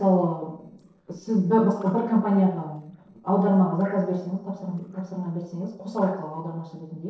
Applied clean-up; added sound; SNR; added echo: neural separator model SepFormer DNS4.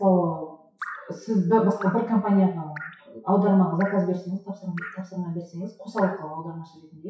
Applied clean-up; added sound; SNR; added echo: classical method WPE with log-MMSE.